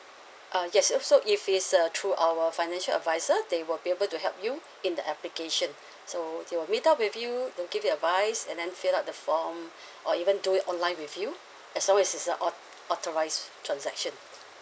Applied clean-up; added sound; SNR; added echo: none; none; none; none.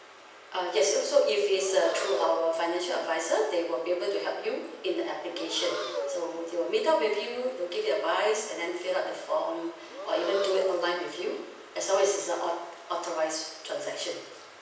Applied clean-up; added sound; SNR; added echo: none; Breathing; 11 dB; reverberation time 0.9 s.